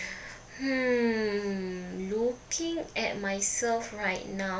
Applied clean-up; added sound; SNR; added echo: none; none; none; none.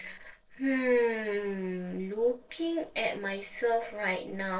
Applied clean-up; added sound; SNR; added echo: neural separator model SepFormer DNS4.